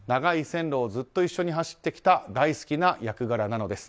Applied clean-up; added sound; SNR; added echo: none; none; none; none.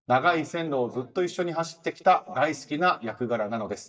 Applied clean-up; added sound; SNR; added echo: neural mask model DeepFilterNet 3.